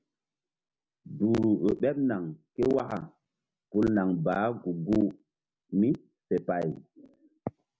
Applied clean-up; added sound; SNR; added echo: none; none; none; none.